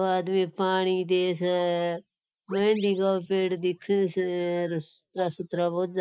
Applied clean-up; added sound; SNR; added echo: neural mask model Resemble Enhance denoiser.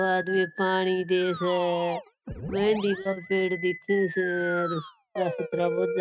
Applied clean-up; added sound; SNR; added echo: neural mask model RNNoise.